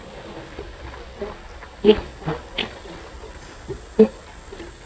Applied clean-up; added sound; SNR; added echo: neural mask model DeepFilterNet 3.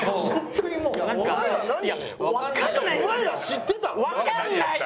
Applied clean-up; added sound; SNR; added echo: none; none; none; none.